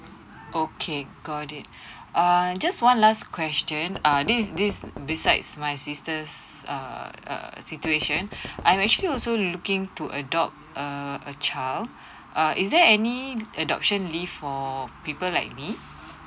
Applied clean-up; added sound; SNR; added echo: none; Knock; 14 dB; none.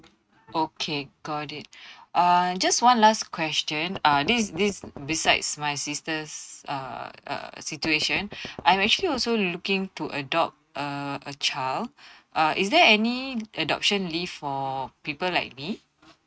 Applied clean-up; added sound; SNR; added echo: neural mask model RNNoise.